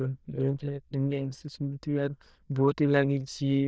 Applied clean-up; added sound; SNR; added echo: neural diffusion model UNIVERSE++.